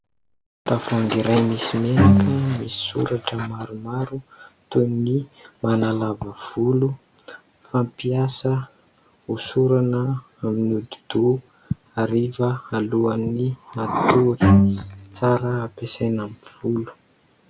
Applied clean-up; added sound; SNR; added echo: none; Bowed string instrument; -2 dB; none.